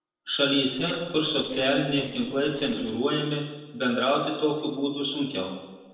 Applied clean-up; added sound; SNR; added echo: neural separator model SepFormer DNS4.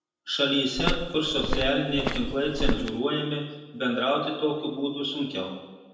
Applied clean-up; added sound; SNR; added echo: none; Walk, footsteps; 1 dB; reverberation time 0.9 s.